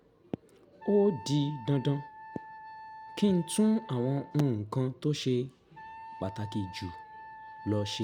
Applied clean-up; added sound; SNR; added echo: none; Wind instrument, woodwind instrument; 16 dB; none.